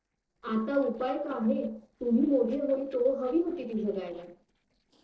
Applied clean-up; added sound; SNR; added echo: neural separator model SepFormer DNS4.